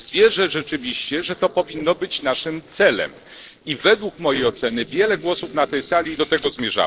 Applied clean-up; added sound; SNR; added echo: neural separator model SepFormer DNS4.